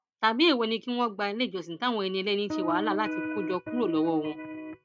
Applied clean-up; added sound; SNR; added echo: neural mask model RNNoise.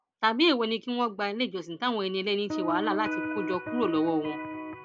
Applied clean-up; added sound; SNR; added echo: none; Electric guitar; 4 dB; none.